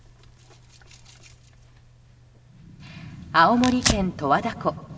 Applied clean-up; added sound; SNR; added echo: none; Tearing; 8 dB; reverberation time 1.1 s.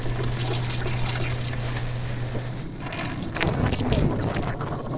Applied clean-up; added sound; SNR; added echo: neural separator model SepFormer DNS4.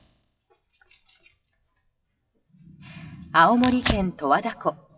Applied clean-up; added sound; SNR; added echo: classical method WPE with log-MMSE.